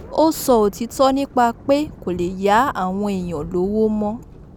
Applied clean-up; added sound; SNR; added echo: none; Thunder; 19 dB; none.